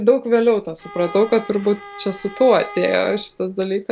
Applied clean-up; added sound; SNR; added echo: none; Bowed string instrument; 18 dB; none.